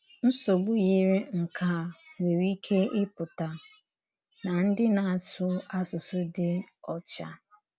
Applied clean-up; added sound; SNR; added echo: none; none; none; none.